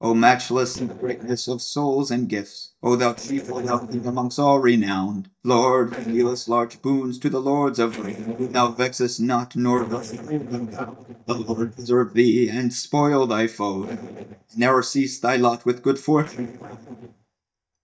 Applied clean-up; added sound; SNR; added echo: neural mask model DeepFilterNet 3.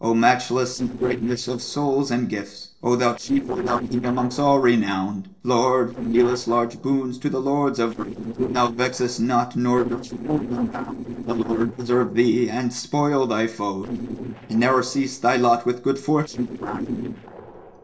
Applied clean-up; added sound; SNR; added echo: neural separator model SepFormer DNS4.